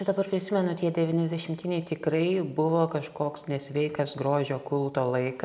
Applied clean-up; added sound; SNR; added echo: none; none; none; none.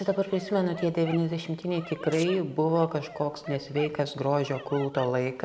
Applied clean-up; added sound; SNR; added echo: none; Dog + Domestic sounds, home sounds; 17 dB; none.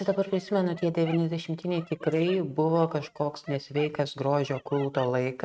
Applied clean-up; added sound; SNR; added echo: neural mask model RNNoise.